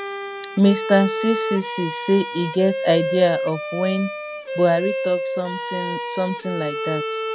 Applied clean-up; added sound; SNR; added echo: none; Bowed string instrument; 5 dB; none.